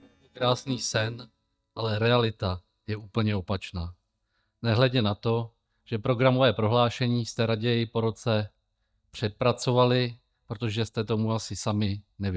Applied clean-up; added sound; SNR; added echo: neural mask model DeepFilterNet 3.